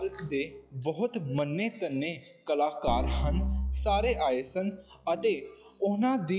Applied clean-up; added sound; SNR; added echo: classical method log-MMSE.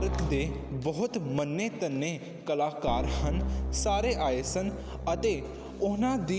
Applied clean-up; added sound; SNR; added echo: none; Keyboard (musical); 5 dB; none.